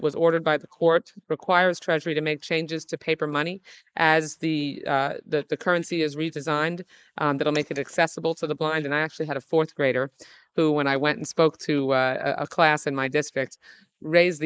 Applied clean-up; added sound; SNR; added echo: neural mask model Resemble Enhance denoiser.